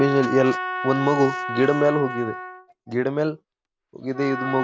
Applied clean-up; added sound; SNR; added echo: none; Trumpet; 8 dB; none.